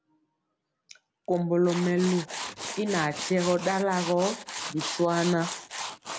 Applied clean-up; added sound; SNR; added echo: none; Tools; 10 dB; none.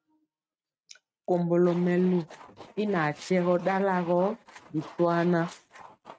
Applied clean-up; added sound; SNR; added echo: neural mask model RNNoise.